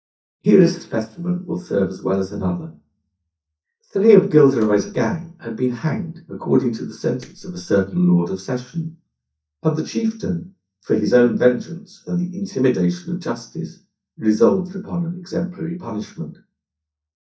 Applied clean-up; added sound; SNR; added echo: neural mask model DeepFilterNet 3.